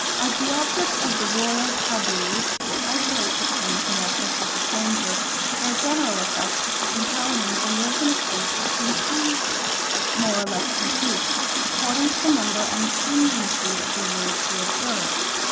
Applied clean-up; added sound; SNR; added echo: none; Water tap, faucet; -5 dB; none.